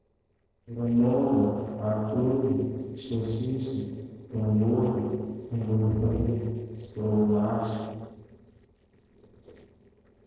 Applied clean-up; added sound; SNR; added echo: neural separator model SepFormer DNS4.